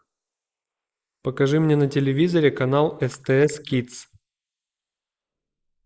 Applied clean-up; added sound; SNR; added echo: neural mask model Resemble Enhance denoiser.